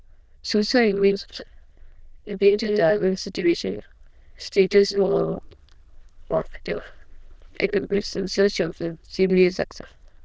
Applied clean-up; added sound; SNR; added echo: neural diffusion model UNIVERSE++.